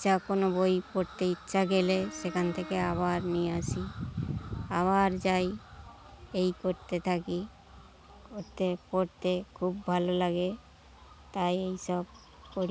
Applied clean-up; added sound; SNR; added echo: none; Bowed string instrument; 15 dB; none.